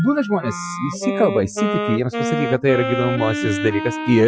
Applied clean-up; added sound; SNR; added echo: classical method Wiener filter.